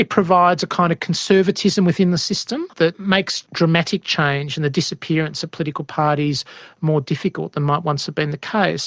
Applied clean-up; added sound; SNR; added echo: none; none; none; none.